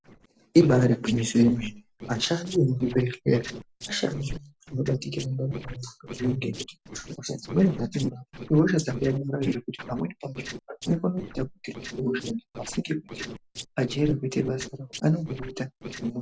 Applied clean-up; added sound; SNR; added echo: neural separator model SepFormer DNS4.